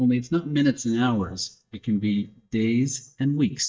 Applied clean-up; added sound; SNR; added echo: neural mask model DeepFilterNet 3.